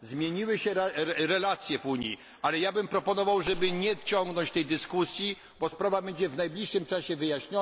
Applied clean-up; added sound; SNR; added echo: none; Gunshot, gunfire; 16 dB; none.